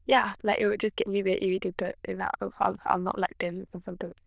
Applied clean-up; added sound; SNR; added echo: neural diffusion model UNIVERSE++.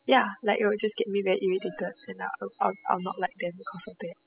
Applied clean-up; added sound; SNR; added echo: classical method spectral subtraction.